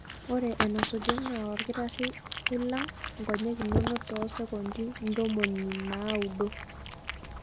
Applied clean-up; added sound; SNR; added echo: none; Cat; 1 dB; none.